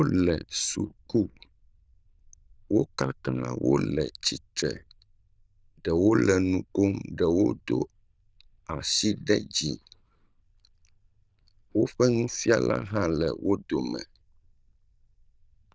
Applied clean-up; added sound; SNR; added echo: neural diffusion model UNIVERSE++.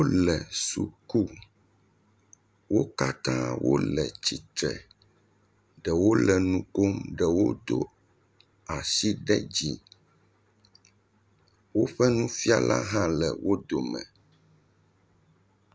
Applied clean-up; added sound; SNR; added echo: none; none; none; none.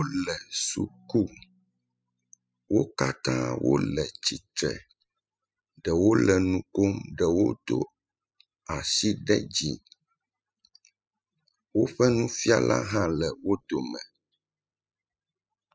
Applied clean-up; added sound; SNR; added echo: classical method spectral subtraction.